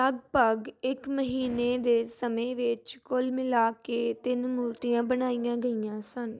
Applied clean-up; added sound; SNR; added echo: none; none; none; none.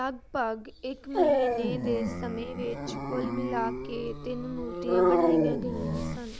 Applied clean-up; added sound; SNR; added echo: none; Dog; -5 dB; none.